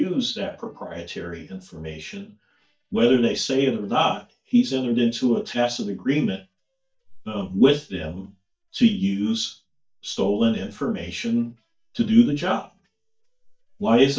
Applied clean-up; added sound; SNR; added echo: neural mask model DeepFilterNet 3.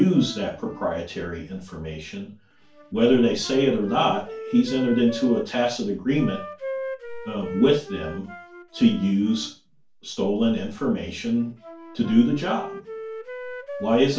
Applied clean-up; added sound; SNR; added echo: none; Wind instrument, woodwind instrument; 14 dB; reverberation time 0.3 s.